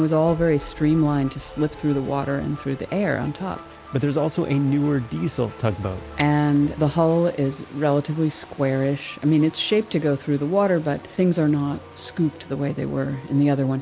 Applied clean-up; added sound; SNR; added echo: none; none; none; none.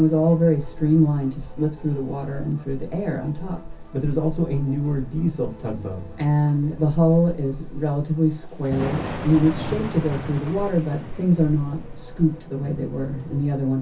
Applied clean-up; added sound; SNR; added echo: none; Thunder / Rain; 11 dB; reverberation time 0.3 s.